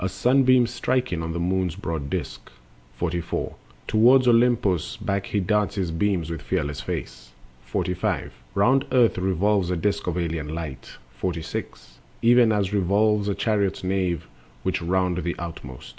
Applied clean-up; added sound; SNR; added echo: none; none; none; none.